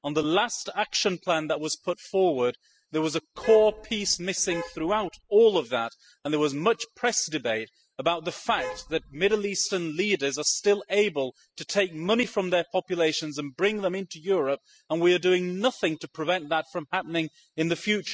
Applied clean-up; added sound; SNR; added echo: classical method spectral subtraction.